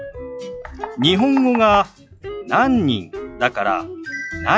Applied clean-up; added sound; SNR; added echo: classical method log-MMSE.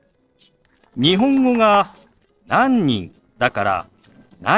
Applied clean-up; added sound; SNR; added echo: neural separator model SepFormer DNS4.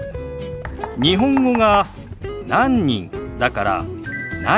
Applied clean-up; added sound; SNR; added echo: none; Knock; 14 dB; none.